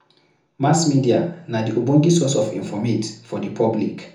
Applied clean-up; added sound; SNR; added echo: none; none; none; reverberation time 0.6 s.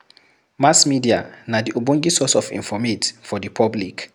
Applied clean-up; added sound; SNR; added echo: none; none; none; none.